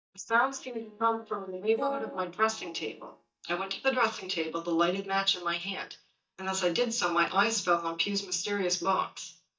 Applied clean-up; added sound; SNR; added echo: neural mask model DeepFilterNet 3.